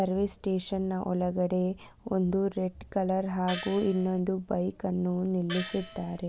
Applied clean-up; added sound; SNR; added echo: none; Gong; 11 dB; none.